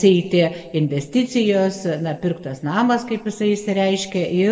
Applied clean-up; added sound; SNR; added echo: none; none; none; reverberation time 1.0 s.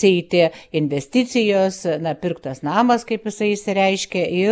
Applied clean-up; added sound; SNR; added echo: none; none; none; none.